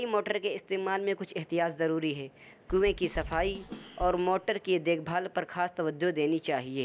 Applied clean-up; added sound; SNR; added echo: none; Drum / Drum kit; 11 dB; none.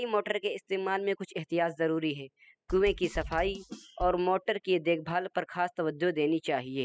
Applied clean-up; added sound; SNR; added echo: classical method spectral subtraction.